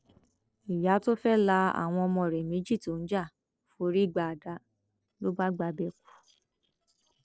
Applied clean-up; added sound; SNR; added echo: neural separator model SepFormer DNS4.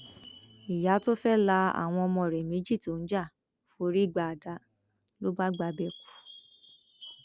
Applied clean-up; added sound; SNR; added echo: none; Chime; 19 dB; none.